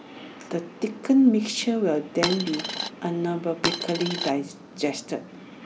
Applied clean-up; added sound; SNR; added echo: none; Coin (dropping); 4 dB; none.